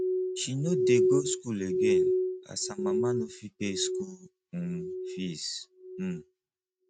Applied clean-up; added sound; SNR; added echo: neural mask model RNNoise.